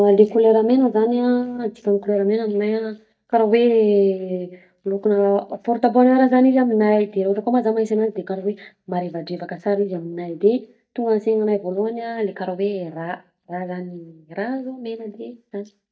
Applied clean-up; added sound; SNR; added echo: neural mask model DeepFilterNet 3.